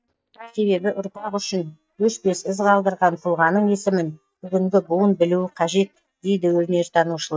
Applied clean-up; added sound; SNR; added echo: neural mask model DeepFilterNet 3.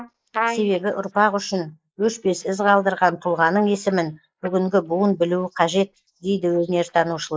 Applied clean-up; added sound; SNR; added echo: neural mask model Resemble Enhance denoiser.